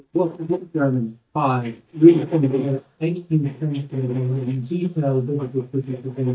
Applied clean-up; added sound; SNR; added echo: neural mask model DeepFilterNet 3.